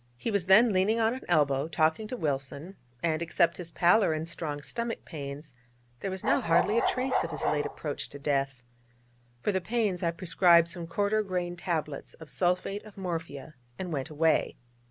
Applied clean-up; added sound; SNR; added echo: none; Bark; 1 dB; none.